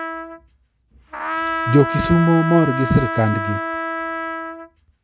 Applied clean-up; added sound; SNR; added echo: none; Trumpet; 5 dB; none.